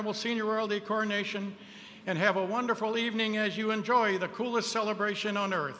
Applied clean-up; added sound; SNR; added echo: none; none; none; none.